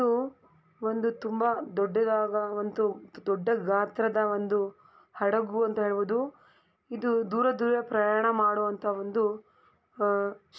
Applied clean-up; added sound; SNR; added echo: none; none; none; none.